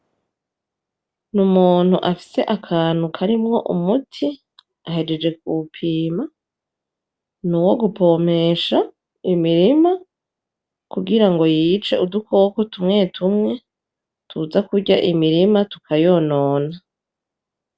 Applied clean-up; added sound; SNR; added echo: none; none; none; none.